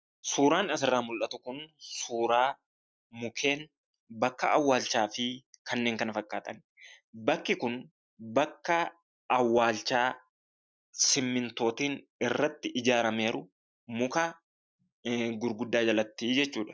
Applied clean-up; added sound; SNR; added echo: none; none; none; none.